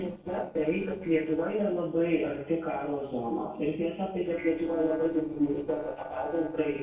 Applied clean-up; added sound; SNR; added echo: neural separator model SepFormer DNS4.